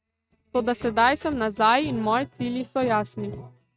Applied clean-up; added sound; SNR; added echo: neural mask model RNNoise.